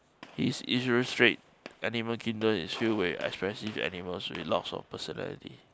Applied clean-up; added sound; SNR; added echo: none; Gunshot, gunfire; 20 dB; none.